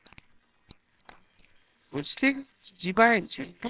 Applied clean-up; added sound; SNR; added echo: neural separator model SepFormer WHAMR!.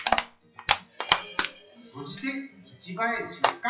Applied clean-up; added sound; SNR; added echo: classical method WPE with log-MMSE.